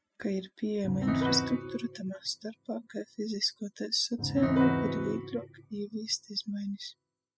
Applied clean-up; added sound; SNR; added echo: classical method spectral subtraction.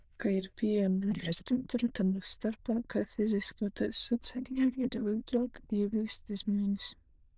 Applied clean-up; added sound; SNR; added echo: neural diffusion model UNIVERSE++.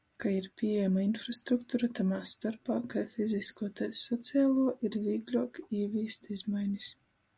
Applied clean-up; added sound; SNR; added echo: none; none; none; none.